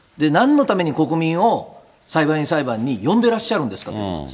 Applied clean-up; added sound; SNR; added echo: none; none; none; none.